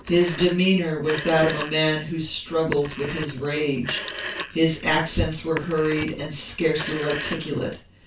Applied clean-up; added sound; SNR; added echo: none; Telephone; 12 dB; reverberation time 0.2 s.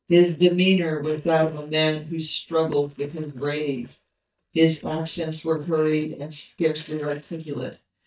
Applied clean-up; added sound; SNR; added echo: neural mask model DeepFilterNet 3.